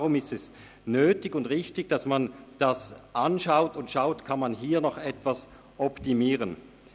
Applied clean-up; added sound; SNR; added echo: none; none; none; none.